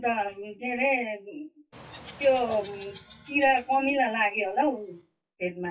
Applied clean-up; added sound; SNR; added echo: classical method WPE with log-MMSE.